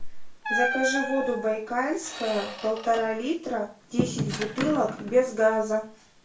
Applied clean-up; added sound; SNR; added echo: none; Squeak; 7 dB; reverberation time 0.3 s.